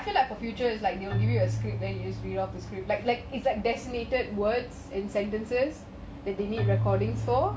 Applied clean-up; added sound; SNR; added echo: none; Keyboard (musical); 4 dB; none.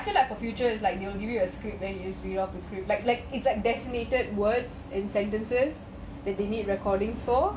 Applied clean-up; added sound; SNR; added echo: none; none; none; none.